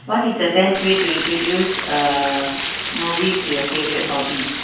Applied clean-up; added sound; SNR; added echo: none; Stream; 5 dB; reverberation time 0.6 s.